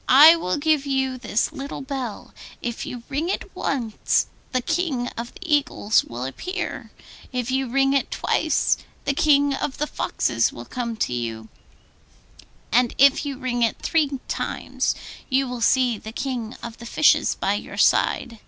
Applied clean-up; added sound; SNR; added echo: none; none; none; none.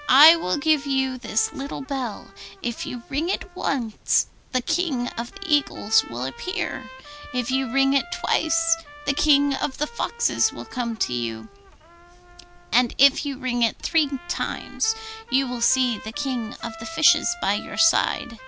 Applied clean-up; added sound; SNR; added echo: none; Trumpet; 18 dB; none.